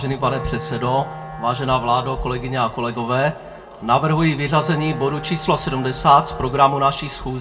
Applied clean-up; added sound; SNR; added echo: none; Wind instrument, woodwind instrument; 14 dB; reverberation time 0.2 s.